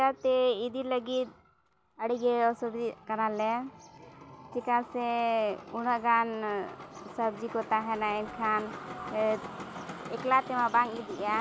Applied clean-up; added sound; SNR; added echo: none; none; none; none.